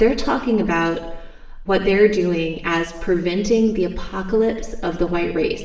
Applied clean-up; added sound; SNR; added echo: none; none; none; reverberation time 0.8 s.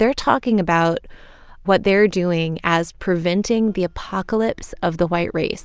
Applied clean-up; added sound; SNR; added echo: none; none; none; none.